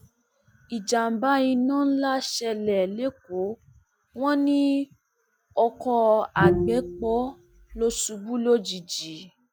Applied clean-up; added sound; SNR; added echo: none; Bowed string instrument; 1 dB; none.